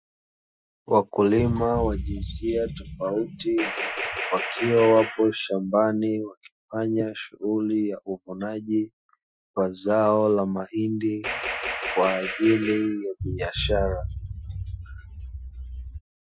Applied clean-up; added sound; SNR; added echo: classical method Wiener filter.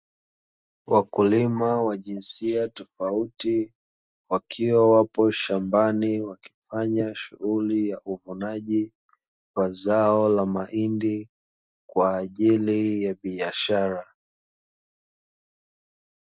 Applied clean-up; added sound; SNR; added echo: none; none; none; none.